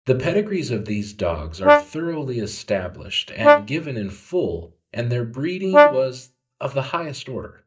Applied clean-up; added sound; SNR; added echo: neural mask model DeepFilterNet 3.